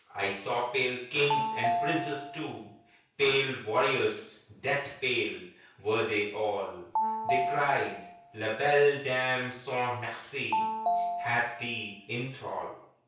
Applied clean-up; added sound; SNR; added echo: none; Telephone; 3 dB; reverberation time 0.6 s.